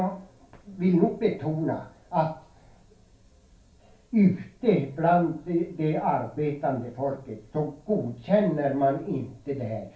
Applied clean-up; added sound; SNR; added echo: none; none; none; reverberation time 0.3 s.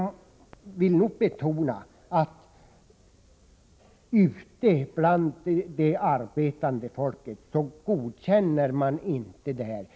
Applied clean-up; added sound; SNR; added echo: none; none; none; none.